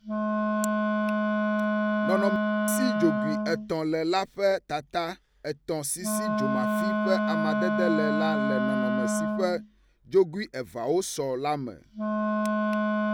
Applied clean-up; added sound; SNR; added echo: none; Wind instrument, woodwind instrument; -2 dB; none.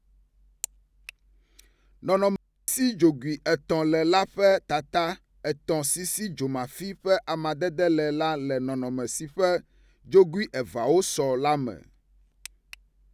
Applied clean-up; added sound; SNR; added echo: none; none; none; none.